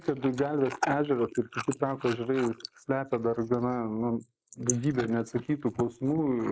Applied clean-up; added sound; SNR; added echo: neural mask model Resemble Enhance denoiser.